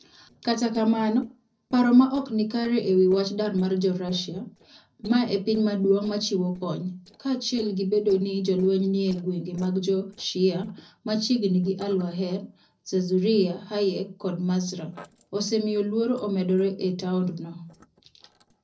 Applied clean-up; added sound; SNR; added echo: neural separator model SepFormer DNS4.